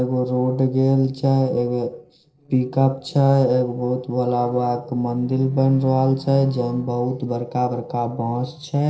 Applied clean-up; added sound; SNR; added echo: neural separator model SepFormer DNS4.